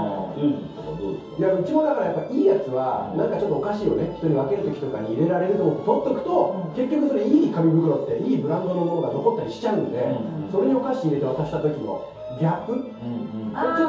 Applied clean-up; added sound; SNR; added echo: none; none; none; reverberation time 0.6 s.